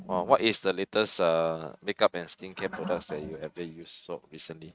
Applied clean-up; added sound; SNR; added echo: neural mask model RNNoise.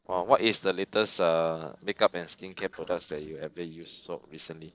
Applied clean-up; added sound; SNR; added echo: neural separator model SepFormer DNS4.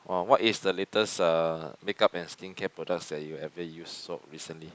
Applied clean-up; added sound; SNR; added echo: none; none; none; none.